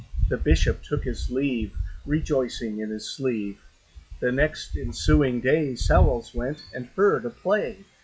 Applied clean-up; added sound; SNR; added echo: classical method log-MMSE.